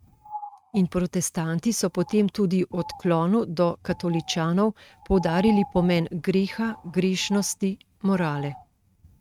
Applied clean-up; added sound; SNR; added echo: neural mask model RNNoise.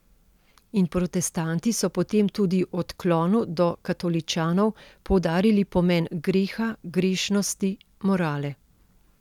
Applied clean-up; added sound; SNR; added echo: none; none; none; none.